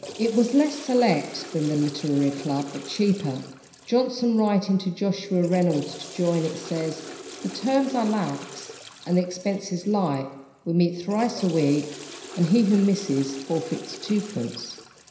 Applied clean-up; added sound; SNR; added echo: none; Toilet flush / Water; 16 dB; reverberation time 0.9 s.